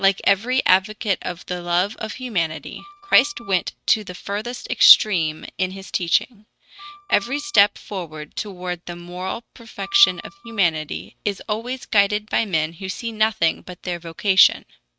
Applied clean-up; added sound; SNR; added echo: neural mask model RNNoise.